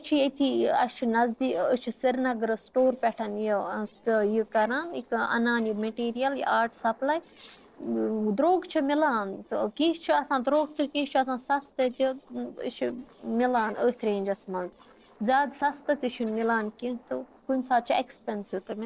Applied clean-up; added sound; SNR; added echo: neural separator model SepFormer DNS4.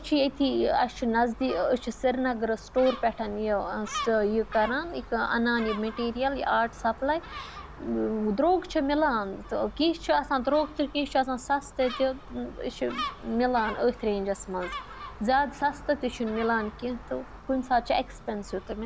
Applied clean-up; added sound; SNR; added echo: none; Gull, seagull; 14 dB; none.